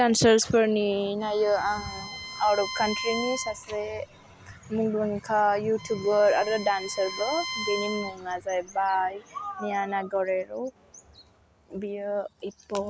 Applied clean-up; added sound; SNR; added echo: none; Bowed string instrument; 11 dB; none.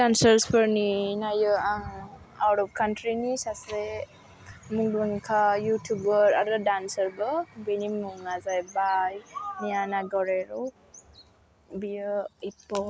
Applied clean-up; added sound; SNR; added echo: none; none; none; none.